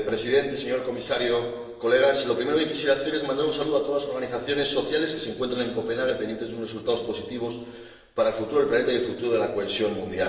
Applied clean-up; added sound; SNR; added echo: none; none; none; reverberation time 1.1 s.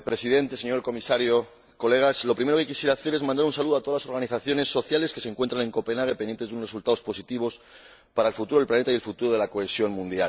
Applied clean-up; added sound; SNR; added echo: none; none; none; none.